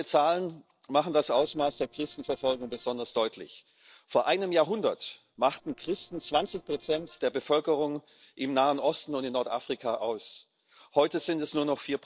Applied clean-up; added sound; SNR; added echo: neural separator model SepFormer DNS4.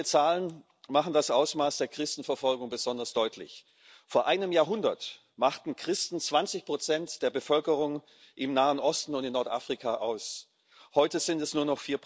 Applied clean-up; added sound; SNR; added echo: none; none; none; none.